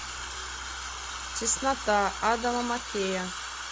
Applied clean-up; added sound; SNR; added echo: none; none; none; none.